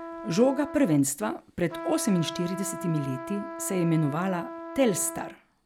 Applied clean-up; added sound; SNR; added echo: none; Trumpet; 11 dB; none.